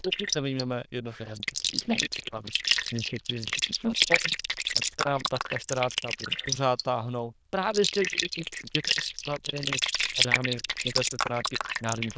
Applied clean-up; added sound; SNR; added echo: neural diffusion model UNIVERSE++.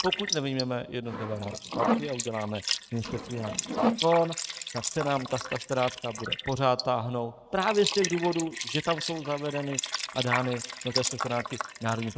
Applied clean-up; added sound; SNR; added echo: neural mask model RNNoise.